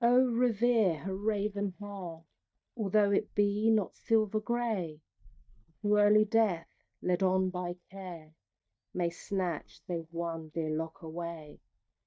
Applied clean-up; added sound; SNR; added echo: neural mask model DeepFilterNet 3.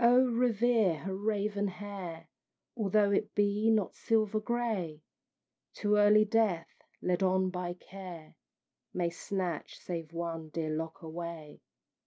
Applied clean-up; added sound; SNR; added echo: none; none; none; none.